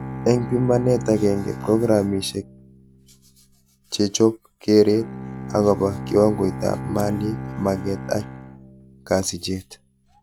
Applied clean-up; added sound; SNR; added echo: none; Bowed string instrument; 11 dB; none.